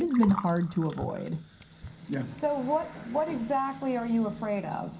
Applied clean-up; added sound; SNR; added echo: none; Gurgling; 15 dB; reverberation time 0.3 s.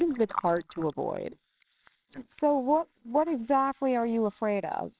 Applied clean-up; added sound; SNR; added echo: neural separator model SepFormer WHAMR!.